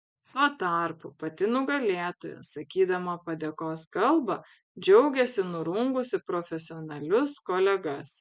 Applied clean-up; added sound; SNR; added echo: none; none; none; none.